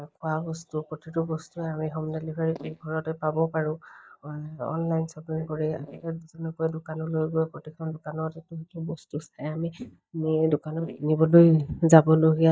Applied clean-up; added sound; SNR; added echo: neural mask model DeepFilterNet 3.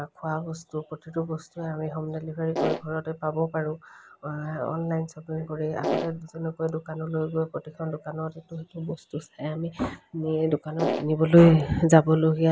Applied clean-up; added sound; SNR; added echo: none; Fart; 2 dB; none.